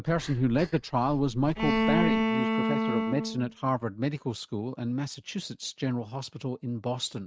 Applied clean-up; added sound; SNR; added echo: neural mask model RNNoise.